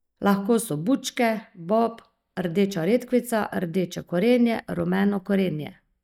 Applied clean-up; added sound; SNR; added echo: neural mask model DeepFilterNet 3.